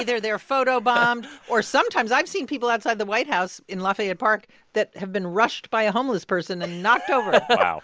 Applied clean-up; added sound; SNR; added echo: none; none; none; none.